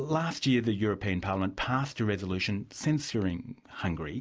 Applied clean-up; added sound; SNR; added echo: none; none; none; none.